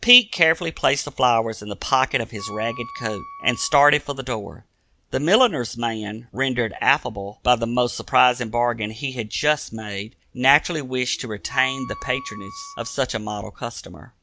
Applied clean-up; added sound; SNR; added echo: none; Wind instrument, woodwind instrument; 16 dB; none.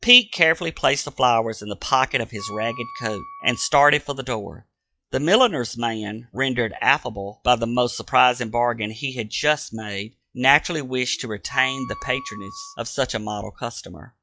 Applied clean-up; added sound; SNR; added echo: classical method log-MMSE.